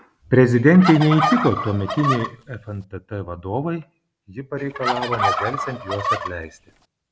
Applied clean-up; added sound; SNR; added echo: none; Fowl; 4 dB; none.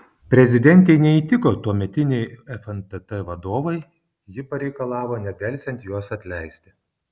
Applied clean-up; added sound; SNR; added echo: none; none; none; none.